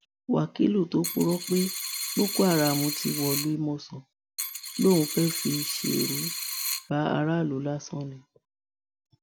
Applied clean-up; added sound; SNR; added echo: none; Coin (dropping); 5 dB; none.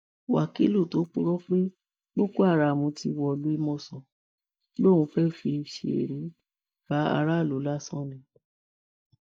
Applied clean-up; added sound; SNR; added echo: neural mask model DeepFilterNet 3.